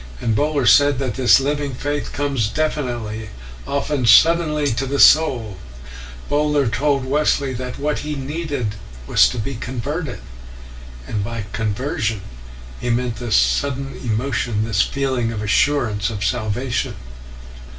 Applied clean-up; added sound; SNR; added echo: none; none; none; reverberation time 0.2 s.